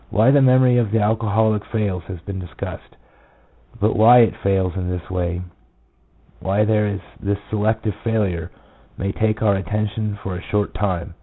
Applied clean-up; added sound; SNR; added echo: none; none; none; none.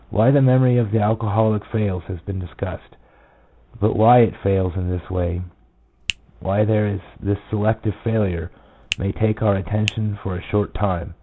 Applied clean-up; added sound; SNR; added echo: none; Finger snapping; 13 dB; none.